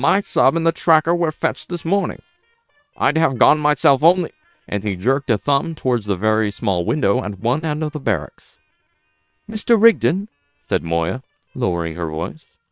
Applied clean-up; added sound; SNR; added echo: neural separator model SepFormer WHAM!.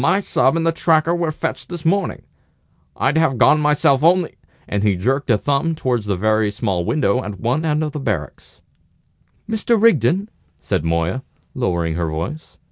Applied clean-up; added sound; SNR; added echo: none; none; none; none.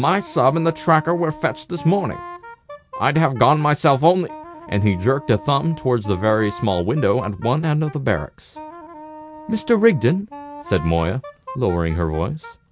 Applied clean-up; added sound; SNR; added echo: none; Wind instrument, woodwind instrument; 18 dB; none.